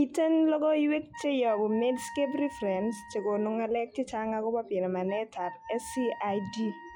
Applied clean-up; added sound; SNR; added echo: classical method log-MMSE.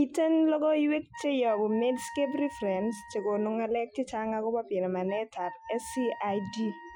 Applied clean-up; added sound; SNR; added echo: classical method Wiener filter.